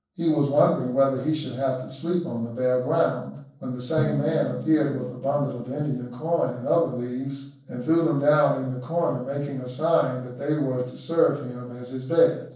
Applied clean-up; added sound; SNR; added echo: neural separator model SepFormer DNS4.